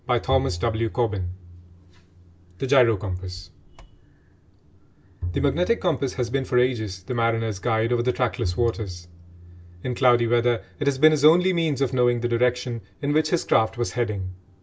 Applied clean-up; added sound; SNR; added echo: none; Bowed string instrument; 13 dB; none.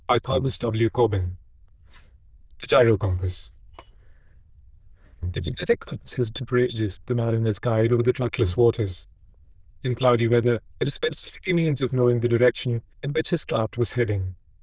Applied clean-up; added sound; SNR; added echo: neural diffusion model UNIVERSE++.